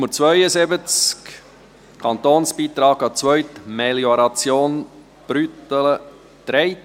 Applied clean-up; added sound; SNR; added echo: none; none; none; none.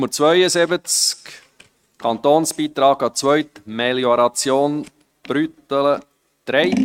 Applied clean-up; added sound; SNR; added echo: neural mask model RNNoise.